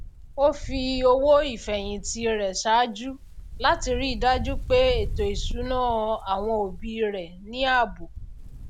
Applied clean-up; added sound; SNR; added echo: none; Wind; 9 dB; none.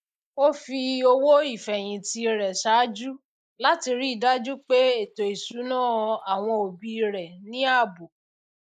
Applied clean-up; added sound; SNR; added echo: neural mask model Resemble Enhance denoiser.